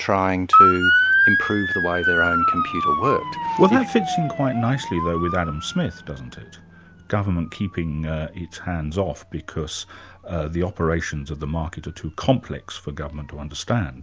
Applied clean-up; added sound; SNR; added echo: none; Motor vehicle (road) / Siren; 0 dB; none.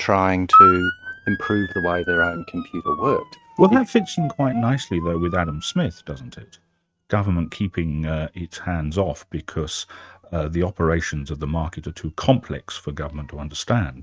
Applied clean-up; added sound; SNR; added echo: neural mask model RNNoise.